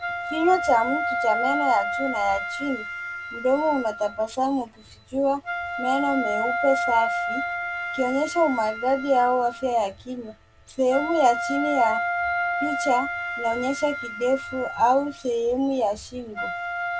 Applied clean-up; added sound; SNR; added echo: none; Wind instrument, woodwind instrument; 5 dB; none.